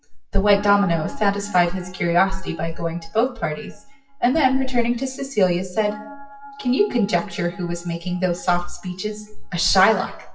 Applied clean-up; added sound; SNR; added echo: classical method WPE with log-MMSE.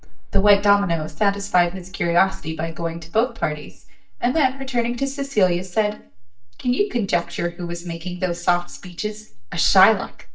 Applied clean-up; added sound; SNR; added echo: neural mask model DeepFilterNet 3.